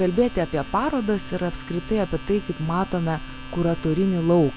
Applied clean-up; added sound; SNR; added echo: none; Domestic sounds, home sounds; 17 dB; none.